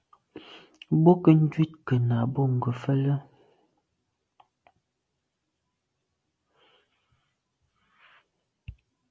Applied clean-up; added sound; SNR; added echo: none; none; none; none.